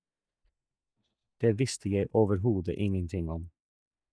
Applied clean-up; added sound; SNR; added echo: neural mask model DeepFilterNet 3.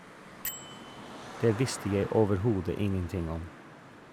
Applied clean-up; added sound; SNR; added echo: none; Traffic noise, roadway noise + Bell; 13 dB; none.